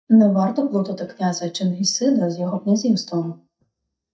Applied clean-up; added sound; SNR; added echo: neural mask model DeepFilterNet 3.